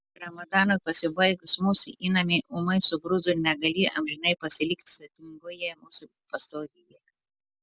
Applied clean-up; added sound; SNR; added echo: none; none; none; none.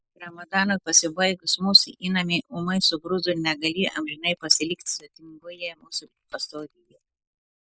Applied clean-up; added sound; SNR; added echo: neural mask model Resemble Enhance denoiser.